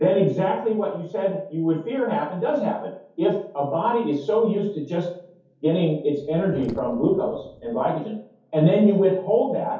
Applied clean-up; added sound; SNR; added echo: none; Sink (filling or washing); 20 dB; reverberation time 0.6 s.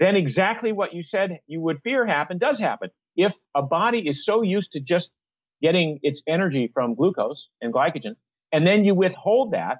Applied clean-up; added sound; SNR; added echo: none; none; none; none.